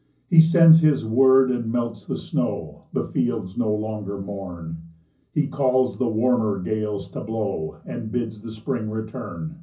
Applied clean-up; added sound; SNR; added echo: none; none; none; reverberation time 0.5 s.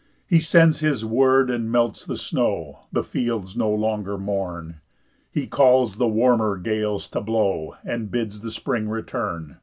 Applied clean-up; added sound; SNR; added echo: none; none; none; none.